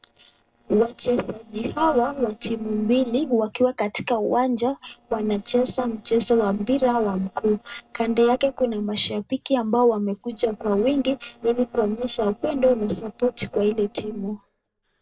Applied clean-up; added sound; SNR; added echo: neural separator model SepFormer DNS4.